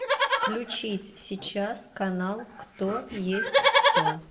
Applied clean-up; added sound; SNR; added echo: none; Livestock, farm animals, working animals; -4 dB; reverberation time 2.1 s.